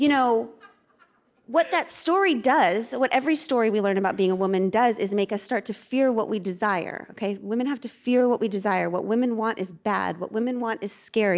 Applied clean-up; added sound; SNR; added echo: none; none; none; none.